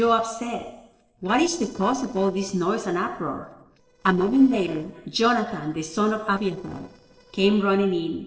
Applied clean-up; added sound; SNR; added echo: neural separator model SepFormer DNS4.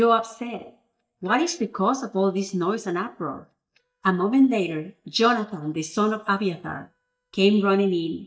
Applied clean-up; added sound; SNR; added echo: neural mask model DeepFilterNet 3.